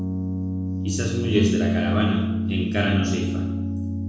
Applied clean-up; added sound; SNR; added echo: none; Piano; -2 dB; reverberation time 1.0 s.